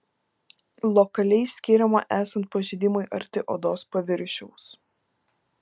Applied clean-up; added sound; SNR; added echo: none; none; none; none.